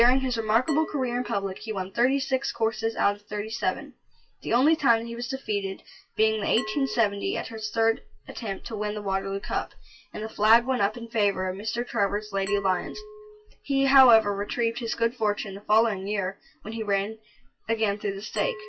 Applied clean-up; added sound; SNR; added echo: classical method WPE with log-MMSE.